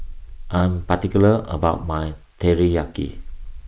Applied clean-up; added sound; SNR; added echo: neural mask model Resemble Enhance denoiser.